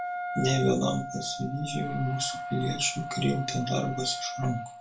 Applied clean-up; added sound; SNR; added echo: none; Wind instrument, woodwind instrument; 7 dB; reverberation time 0.3 s.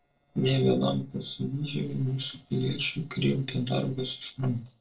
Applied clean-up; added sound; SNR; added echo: neural separator model SepFormer DNS4.